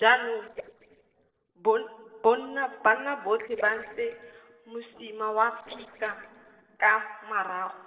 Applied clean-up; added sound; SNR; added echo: neural separator model SepFormer DNS4.